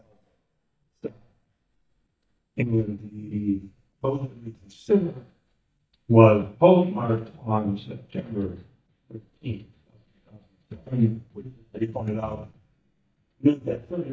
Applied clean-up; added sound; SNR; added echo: neural mask model DeepFilterNet 3.